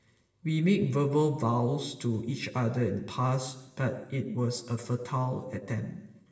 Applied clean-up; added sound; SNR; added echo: none; Wind instrument, woodwind instrument; 20 dB; reverberation time 1.1 s.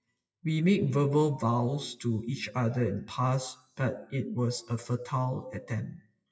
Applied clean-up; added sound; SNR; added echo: classical method WPE with log-MMSE.